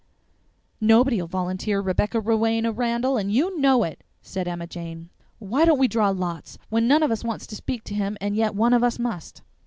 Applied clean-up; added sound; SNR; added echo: none; none; none; none.